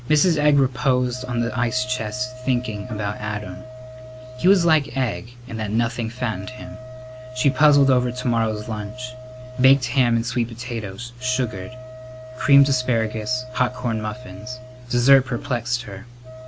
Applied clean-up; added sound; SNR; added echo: none; Bowed string instrument + Wind instrument, woodwind instrument; 17 dB; none.